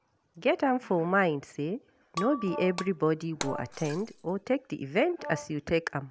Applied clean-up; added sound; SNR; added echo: none; Brass instrument + Shatter; 12 dB; none.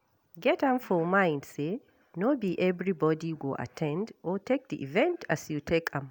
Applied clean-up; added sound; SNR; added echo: none; none; none; none.